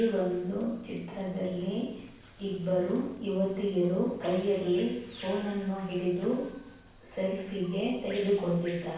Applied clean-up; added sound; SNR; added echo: none; Bird vocalization, bird call, bird song; 14 dB; reverberation time 0.7 s.